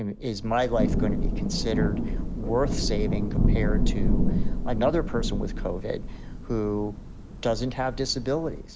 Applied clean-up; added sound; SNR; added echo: none; Thunder / Rain; -3 dB; none.